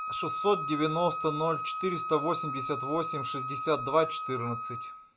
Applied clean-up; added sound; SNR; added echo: none; Wind instrument, woodwind instrument; 6 dB; none.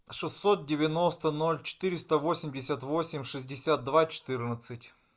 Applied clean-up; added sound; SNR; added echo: none; none; none; none.